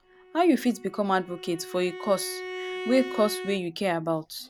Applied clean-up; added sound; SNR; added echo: none; Bowed string instrument; 12 dB; none.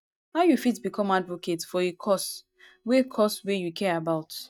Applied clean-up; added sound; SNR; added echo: neural mask model DeepFilterNet 3.